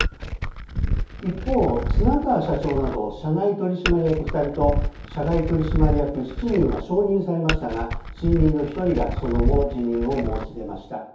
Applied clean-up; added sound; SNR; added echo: none; Glass; 2 dB; reverberation time 0.6 s.